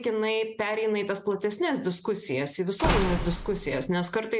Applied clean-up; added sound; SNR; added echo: none; Slam / Wood; 4 dB; none.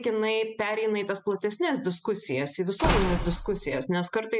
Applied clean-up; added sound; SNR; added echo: classical method spectral subtraction.